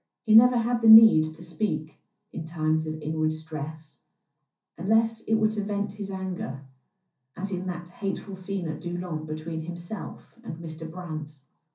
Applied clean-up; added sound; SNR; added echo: none; none; none; reverberation time 0.3 s.